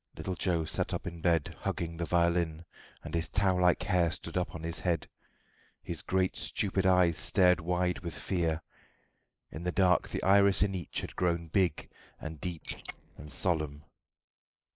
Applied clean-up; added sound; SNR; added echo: neural mask model Resemble Enhance denoiser.